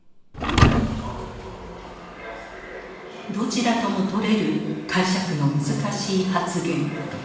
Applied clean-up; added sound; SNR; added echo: none; Thump, thud; -1 dB; reverberation time 1.1 s.